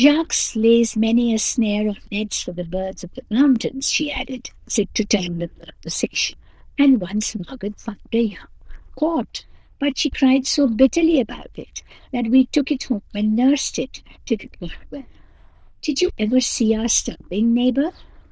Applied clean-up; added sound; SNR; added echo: neural diffusion model UNIVERSE++.